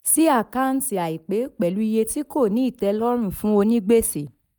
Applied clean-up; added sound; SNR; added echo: neural mask model DeepFilterNet 3.